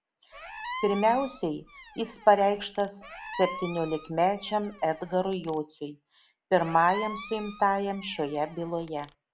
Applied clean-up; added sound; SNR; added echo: none; Squeak; 12 dB; none.